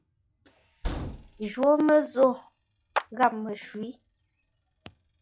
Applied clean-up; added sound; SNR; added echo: classical method log-MMSE.